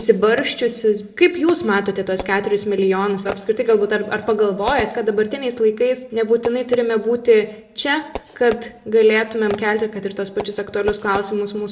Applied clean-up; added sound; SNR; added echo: none; Fireworks; 18 dB; reverberation time 0.6 s.